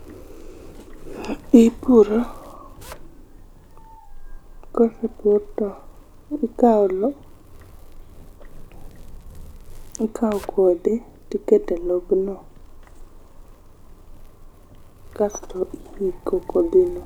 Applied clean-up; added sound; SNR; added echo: none; Zipper (clothing); 16 dB; none.